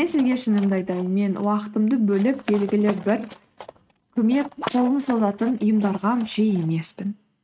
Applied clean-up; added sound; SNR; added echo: neural mask model RNNoise.